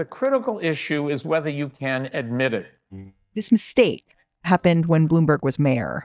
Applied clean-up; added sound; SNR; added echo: neural mask model DeepFilterNet 3.